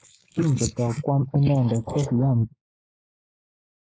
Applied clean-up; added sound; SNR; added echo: neural mask model Resemble Enhance denoiser.